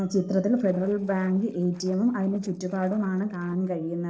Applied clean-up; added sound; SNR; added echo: neural separator model SepFormer DNS4.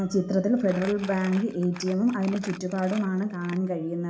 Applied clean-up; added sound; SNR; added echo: none; Crumpling, crinkling; 18 dB; reverberation time 0.4 s.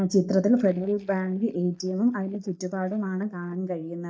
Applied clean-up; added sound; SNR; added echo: neural mask model DeepFilterNet 3.